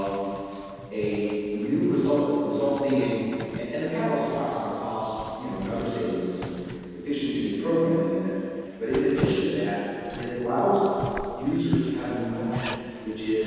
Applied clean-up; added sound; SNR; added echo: none; Zipper (clothing); 13 dB; reverberation time 2.1 s.